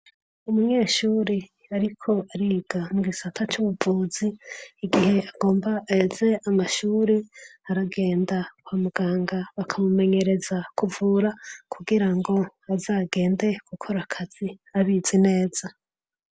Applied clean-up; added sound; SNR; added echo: none; none; none; none.